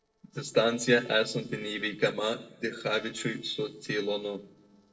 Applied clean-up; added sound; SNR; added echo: neural separator model SepFormer DNS4.